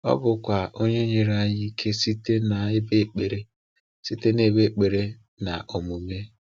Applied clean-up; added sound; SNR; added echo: none; none; none; none.